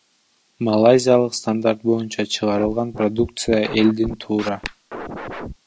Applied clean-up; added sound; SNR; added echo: none; Scratching (performance technique); 13 dB; none.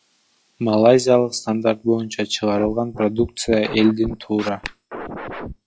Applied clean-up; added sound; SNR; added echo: classical method log-MMSE.